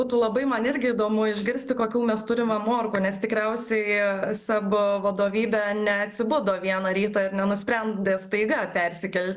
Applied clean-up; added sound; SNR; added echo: none; none; none; none.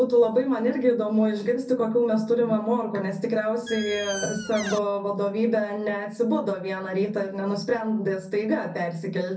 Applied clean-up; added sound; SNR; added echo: none; Squeak; 10 dB; reverberation time 0.3 s.